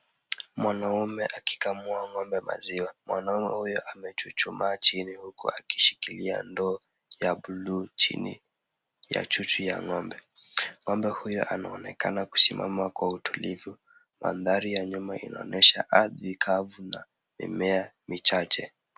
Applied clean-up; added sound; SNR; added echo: none; none; none; none.